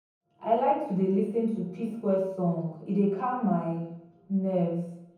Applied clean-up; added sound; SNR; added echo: none; none; none; reverberation time 0.9 s.